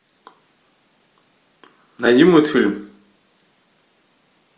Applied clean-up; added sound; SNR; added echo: none; none; none; none.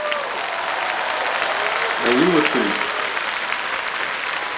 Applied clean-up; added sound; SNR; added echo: none; Applause; -4 dB; none.